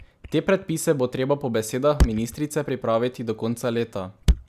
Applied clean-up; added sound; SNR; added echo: none; Thump, thud; 4 dB; none.